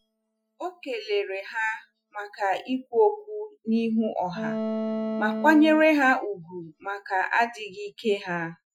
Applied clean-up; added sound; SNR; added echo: classical method Wiener filter.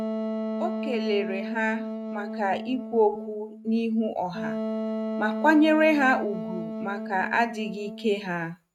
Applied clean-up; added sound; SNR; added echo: neural mask model RNNoise.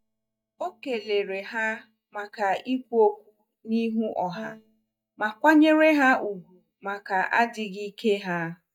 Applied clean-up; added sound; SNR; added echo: neural mask model DeepFilterNet 3.